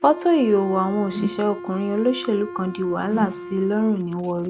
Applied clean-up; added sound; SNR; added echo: none; Wind instrument, woodwind instrument + Whoosh, swoosh, swish; 10 dB; none.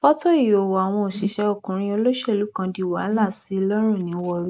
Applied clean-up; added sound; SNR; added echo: neural mask model Resemble Enhance denoiser.